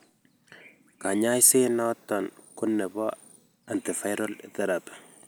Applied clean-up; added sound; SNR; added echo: none; none; none; none.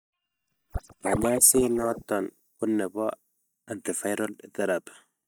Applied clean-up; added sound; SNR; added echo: neural mask model DeepFilterNet 3.